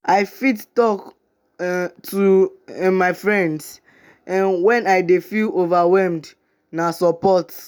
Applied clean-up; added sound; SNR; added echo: none; none; none; none.